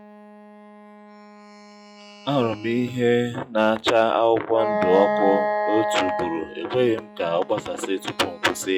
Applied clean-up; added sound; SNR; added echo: classical method log-MMSE.